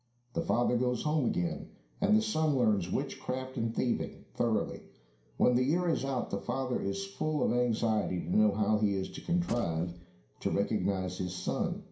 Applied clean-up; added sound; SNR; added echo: none; Gunshot, gunfire; 15 dB; reverberation time 0.5 s.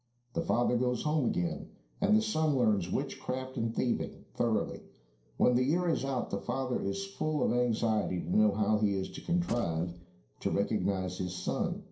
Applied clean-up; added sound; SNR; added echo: neural separator model SepFormer DNS4.